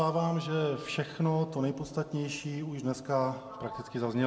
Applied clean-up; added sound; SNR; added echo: none; Sliding door; 19 dB; reverberation time 0.9 s.